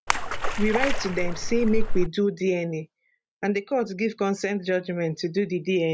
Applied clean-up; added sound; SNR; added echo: none; Splash, splatter; -3 dB; none.